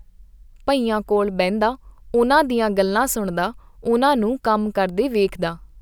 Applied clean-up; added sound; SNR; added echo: none; none; none; none.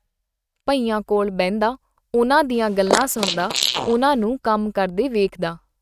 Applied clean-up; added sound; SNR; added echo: neural mask model RNNoise.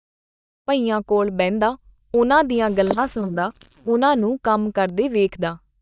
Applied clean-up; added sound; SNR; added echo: neural mask model DeepFilterNet 3.